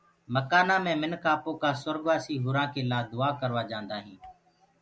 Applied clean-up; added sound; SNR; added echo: none; none; none; none.